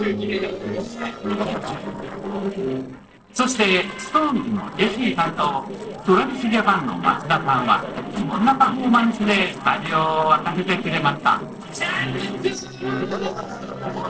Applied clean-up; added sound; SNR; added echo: neural separator model SepFormer DNS4.